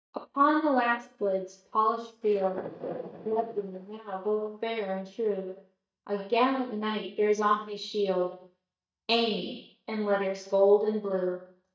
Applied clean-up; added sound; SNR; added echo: neural mask model DeepFilterNet 3.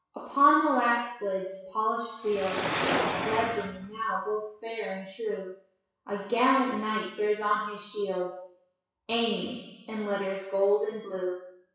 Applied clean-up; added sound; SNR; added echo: classical method WPE with log-MMSE.